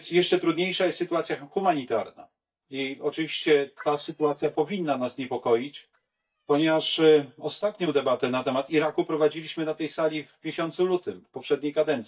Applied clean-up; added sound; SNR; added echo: neural mask model DeepFilterNet 3.